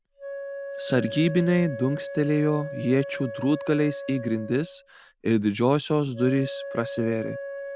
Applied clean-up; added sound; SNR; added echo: none; Wind instrument, woodwind instrument; 11 dB; none.